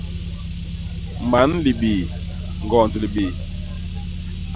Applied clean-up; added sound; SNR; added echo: none; Car; 5 dB; none.